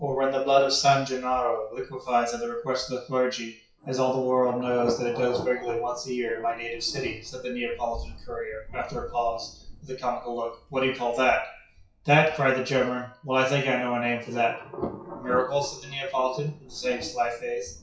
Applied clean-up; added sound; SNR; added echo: classical method WPE with log-MMSE.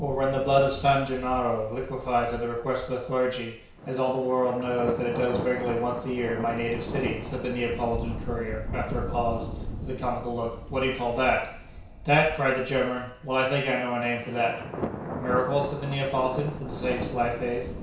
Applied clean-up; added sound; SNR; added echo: none; Thunder; 9 dB; reverberation time 0.6 s.